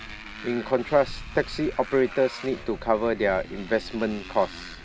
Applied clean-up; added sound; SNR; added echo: none; Motorcycle; 13 dB; none.